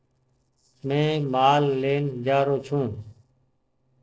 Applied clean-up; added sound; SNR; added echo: neural separator model SepFormer DNS4.